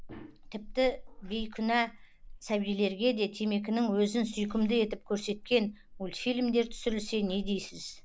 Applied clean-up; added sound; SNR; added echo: neural mask model Resemble Enhance denoiser.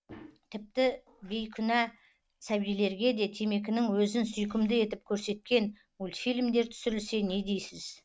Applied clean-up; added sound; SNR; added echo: neural mask model RNNoise.